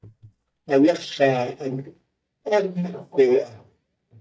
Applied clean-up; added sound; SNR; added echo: neural mask model DeepFilterNet 3.